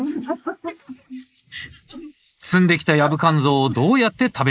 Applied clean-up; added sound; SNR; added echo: neural mask model Resemble Enhance denoiser.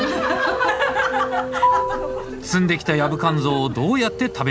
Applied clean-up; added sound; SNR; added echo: none; Marimba, xylophone; 4 dB; none.